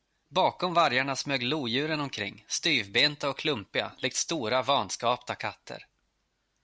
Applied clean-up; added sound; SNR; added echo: none; none; none; none.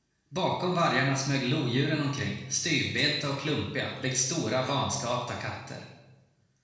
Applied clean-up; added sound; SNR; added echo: none; none; none; reverberation time 1.0 s.